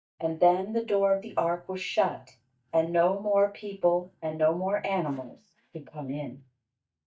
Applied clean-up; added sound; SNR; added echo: neural mask model DeepFilterNet 3.